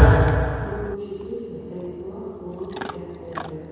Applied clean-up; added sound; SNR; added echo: none; Chewing, mastication / Dog; 19 dB; reverberation time 2.2 s.